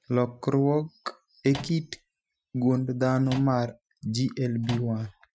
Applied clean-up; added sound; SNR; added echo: classical method Wiener filter.